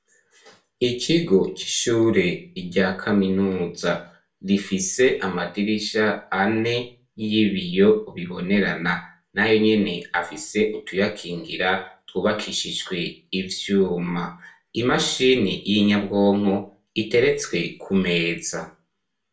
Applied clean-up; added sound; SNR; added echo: none; none; none; reverberation time 0.2 s.